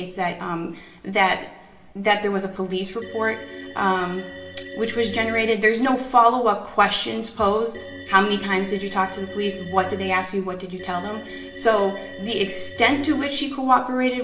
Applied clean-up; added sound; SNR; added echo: none; Organ; 13 dB; reverberation time 1.3 s.